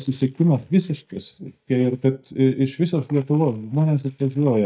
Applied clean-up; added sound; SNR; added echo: neural mask model DeepFilterNet 3.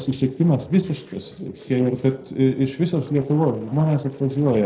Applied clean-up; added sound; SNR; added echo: neural separator model SepFormer DNS4.